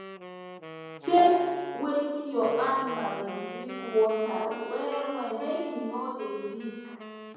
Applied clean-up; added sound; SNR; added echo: none; Wind instrument, woodwind instrument; 12 dB; reverberation time 1.2 s.